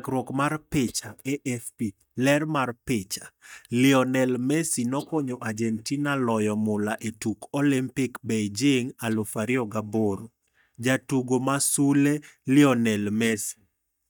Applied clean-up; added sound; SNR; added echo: neural mask model DeepFilterNet 3.